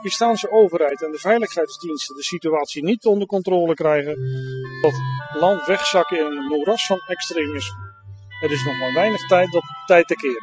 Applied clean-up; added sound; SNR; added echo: classical method spectral subtraction.